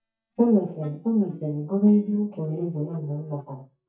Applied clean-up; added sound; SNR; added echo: neural mask model DeepFilterNet 3.